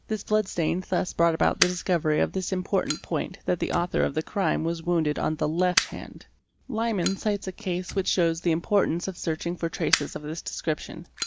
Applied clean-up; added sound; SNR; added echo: none; Fire; 11 dB; none.